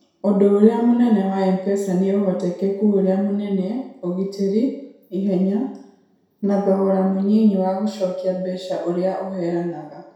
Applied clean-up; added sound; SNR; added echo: none; none; none; reverberation time 0.7 s.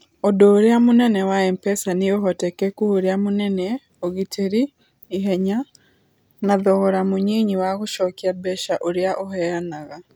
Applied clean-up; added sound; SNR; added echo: none; none; none; none.